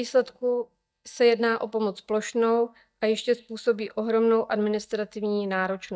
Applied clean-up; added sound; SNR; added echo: neural mask model DeepFilterNet 3.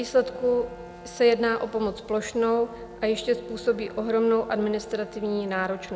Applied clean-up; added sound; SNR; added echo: none; Bowed string instrument; 19 dB; none.